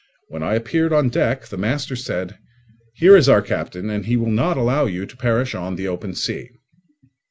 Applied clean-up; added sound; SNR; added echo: none; none; none; none.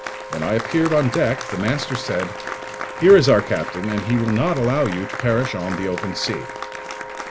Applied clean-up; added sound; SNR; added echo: none; Applause + Wind instrument, woodwind instrument; 10 dB; none.